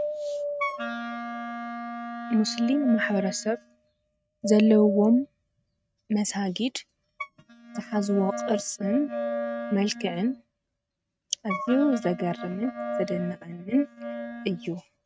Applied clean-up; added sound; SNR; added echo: neural mask model RNNoise.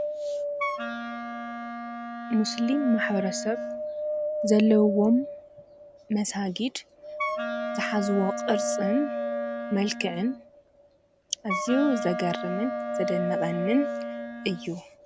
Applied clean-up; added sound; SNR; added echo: none; Wind + Wind instrument, woodwind instrument; 4 dB; none.